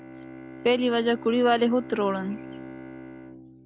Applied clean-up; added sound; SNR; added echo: none; Bowed string instrument; 14 dB; none.